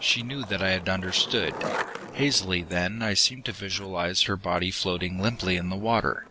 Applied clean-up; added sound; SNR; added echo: none; Skateboard; 12 dB; none.